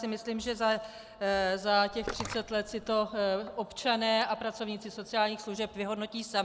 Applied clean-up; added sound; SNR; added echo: none; Splash, splatter; 12 dB; none.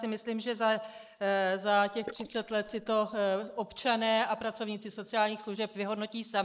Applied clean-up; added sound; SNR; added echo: neural mask model Resemble Enhance denoiser.